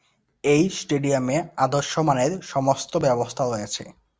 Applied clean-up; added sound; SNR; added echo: none; none; none; none.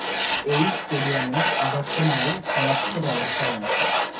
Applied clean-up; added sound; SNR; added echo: none; Tools; -3 dB; reverberation time 0.3 s.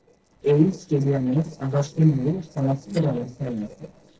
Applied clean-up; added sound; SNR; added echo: neural separator model SepFormer DNS4.